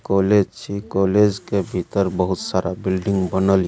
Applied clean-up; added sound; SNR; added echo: none; none; none; none.